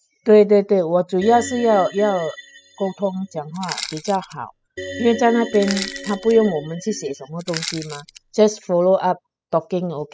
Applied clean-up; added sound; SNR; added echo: classical method spectral subtraction.